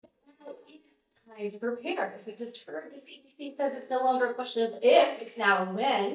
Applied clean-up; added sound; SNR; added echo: neural mask model DeepFilterNet 3.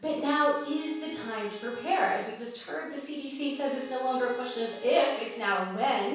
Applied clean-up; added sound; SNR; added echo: none; Bowed string instrument; 18 dB; reverberation time 0.7 s.